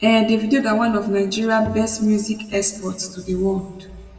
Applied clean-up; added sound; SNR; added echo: none; Bowed string instrument; 18 dB; reverberation time 1.0 s.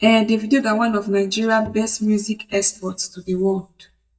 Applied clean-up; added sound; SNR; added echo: neural mask model DeepFilterNet 3.